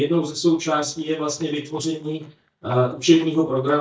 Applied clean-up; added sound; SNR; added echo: neural mask model DeepFilterNet 3.